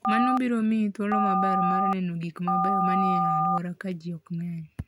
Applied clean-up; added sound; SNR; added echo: none; Telephone; -2 dB; none.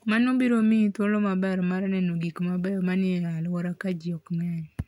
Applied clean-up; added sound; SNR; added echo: none; none; none; none.